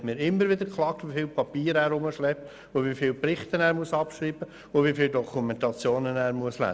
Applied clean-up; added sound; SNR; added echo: none; none; none; none.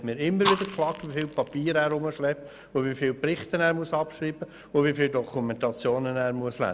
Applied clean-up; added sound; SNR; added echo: none; Fire; 6 dB; none.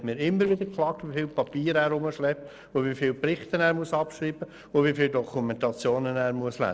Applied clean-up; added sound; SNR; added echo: neural separator model SepFormer DNS4.